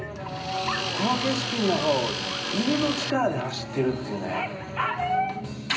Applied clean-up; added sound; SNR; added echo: none; Tools; 4 dB; reverberation time 0.5 s.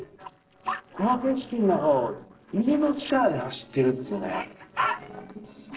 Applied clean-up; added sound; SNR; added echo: neural separator model SepFormer DNS4.